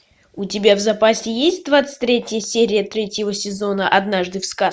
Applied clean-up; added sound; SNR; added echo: none; none; none; none.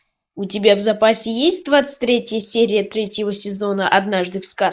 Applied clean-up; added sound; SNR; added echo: neural mask model Resemble Enhance denoiser.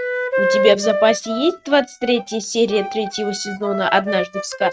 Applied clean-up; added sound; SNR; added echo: neural mask model RNNoise.